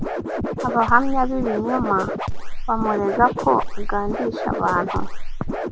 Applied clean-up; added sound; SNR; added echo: none; Scratching (performance technique); 1 dB; none.